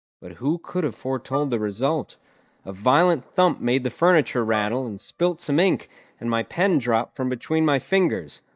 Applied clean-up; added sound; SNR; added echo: neural mask model DeepFilterNet 3.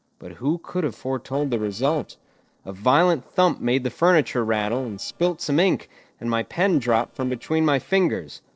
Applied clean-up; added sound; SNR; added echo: neural separator model SepFormer DNS4.